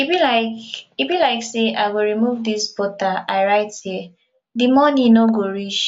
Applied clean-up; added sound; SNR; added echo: none; none; none; none.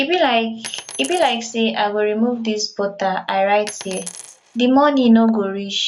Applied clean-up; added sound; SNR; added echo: none; Coin (dropping); 16 dB; none.